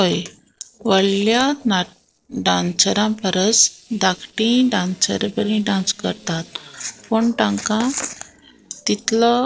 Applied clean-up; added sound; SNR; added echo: neural separator model SepFormer DNS4.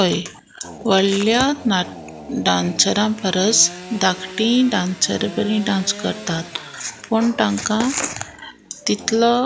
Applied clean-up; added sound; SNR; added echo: none; Sawing / Engine; 17 dB; none.